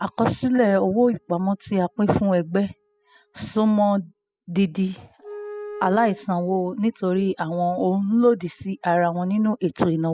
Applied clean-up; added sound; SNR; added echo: classical method spectral subtraction.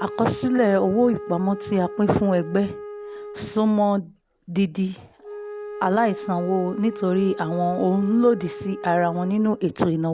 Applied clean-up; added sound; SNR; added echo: none; Wind instrument, woodwind instrument; 13 dB; none.